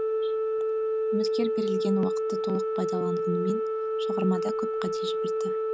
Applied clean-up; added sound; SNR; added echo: none; Organ; -5 dB; none.